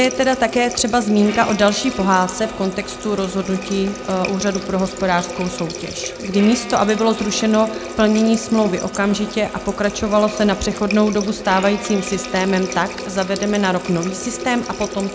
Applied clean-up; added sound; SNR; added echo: none; Bowed string instrument + Water tap, faucet; 11 dB; none.